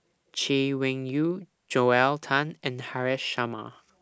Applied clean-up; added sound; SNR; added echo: none; none; none; none.